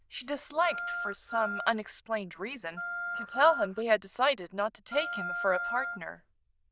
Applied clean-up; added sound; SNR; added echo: neural diffusion model UNIVERSE++.